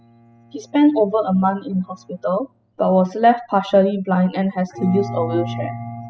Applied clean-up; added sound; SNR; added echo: classical method spectral subtraction.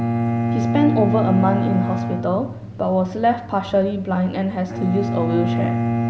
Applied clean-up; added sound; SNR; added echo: none; Bowed string instrument; 1 dB; none.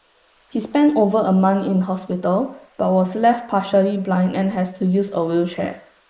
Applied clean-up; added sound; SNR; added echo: neural mask model Resemble Enhance denoiser.